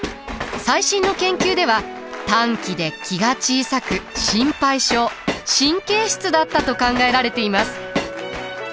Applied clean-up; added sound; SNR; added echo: none; Train; 9 dB; none.